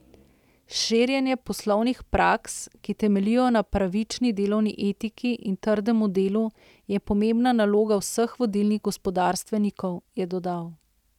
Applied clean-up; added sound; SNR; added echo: none; none; none; none.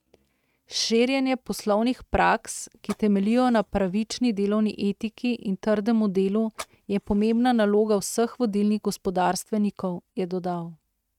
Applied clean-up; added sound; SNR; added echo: neural mask model RNNoise.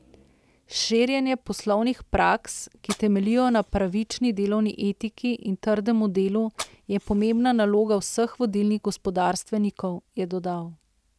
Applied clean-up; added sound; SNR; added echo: none; Fire; 19 dB; none.